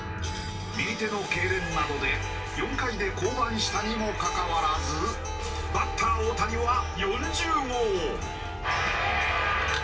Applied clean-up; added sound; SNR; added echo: none; Acoustic guitar; 12 dB; reverberation time 0.2 s.